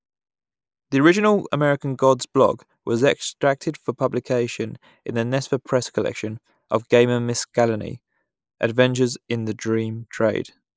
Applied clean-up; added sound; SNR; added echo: neural mask model Resemble Enhance denoiser.